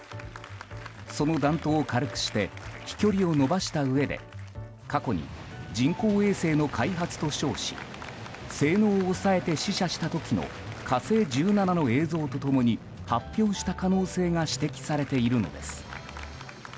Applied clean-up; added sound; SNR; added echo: none; Applause; 19 dB; none.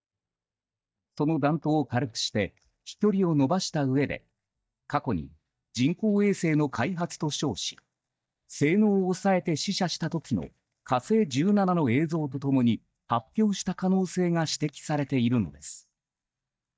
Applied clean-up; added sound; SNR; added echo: neural mask model DeepFilterNet 3.